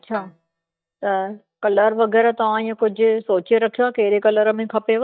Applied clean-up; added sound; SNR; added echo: neural mask model DeepFilterNet 3.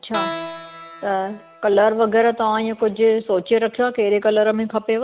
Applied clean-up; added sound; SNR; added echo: none; Keyboard (musical); 14 dB; none.